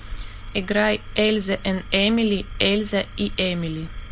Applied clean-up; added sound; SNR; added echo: none; Wind; 13 dB; none.